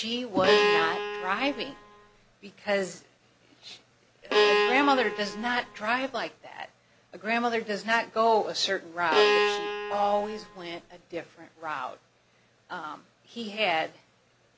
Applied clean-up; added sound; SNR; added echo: none; Bowed string instrument; -3 dB; none.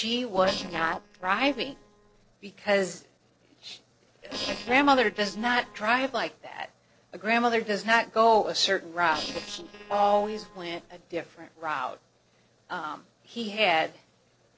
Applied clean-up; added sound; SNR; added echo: neural separator model SepFormer DNS4.